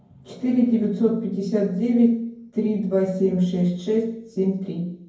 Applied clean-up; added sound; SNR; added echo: none; none; none; reverberation time 0.9 s.